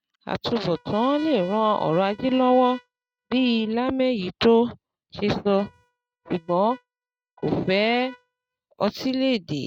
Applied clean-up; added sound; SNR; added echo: neural mask model RNNoise.